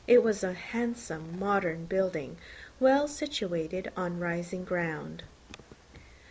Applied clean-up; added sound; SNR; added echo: none; none; none; none.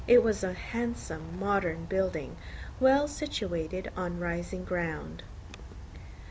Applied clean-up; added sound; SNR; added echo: none; Aircraft; 12 dB; none.